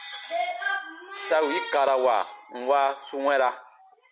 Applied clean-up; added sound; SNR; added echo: none; none; none; none.